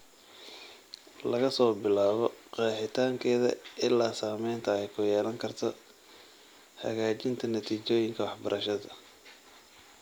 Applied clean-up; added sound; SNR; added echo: none; none; none; none.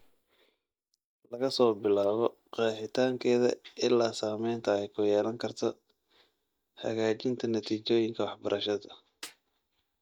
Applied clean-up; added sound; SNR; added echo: neural mask model DeepFilterNet 3.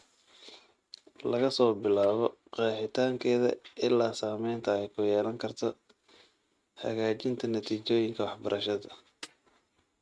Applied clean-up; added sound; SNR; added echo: neural mask model RNNoise.